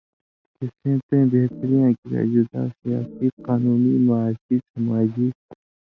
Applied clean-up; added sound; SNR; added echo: classical method Wiener filter.